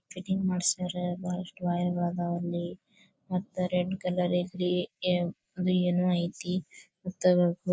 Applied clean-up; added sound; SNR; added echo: neural mask model Resemble Enhance denoiser.